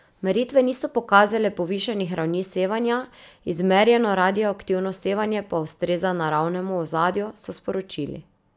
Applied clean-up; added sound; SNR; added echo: none; none; none; none.